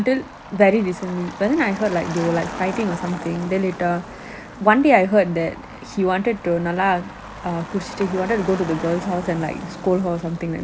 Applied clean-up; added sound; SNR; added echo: none; Motor vehicle (road); 13 dB; none.